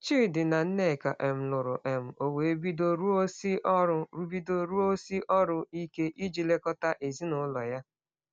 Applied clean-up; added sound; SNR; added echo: none; none; none; none.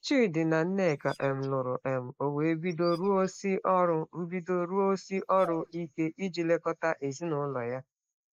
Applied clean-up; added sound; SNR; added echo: neural mask model Resemble Enhance denoiser.